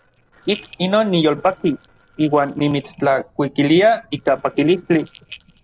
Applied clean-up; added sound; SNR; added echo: neural separator model SepFormer DNS4.